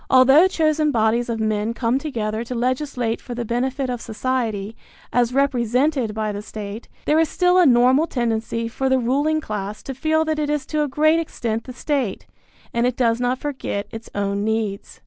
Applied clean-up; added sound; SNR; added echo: none; none; none; none.